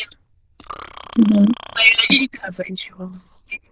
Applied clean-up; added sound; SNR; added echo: neural diffusion model UNIVERSE++.